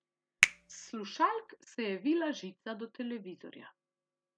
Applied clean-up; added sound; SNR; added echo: none; Finger snapping; -1 dB; none.